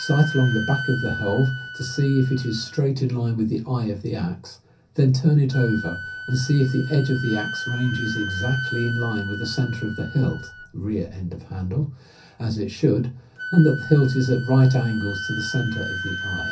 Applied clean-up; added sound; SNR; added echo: none; Wind instrument, woodwind instrument; 11 dB; reverberation time 0.3 s.